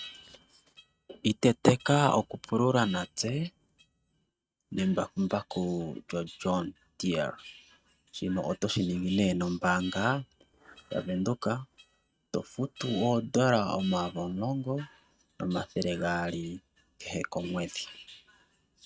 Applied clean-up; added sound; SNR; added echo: neural mask model RNNoise.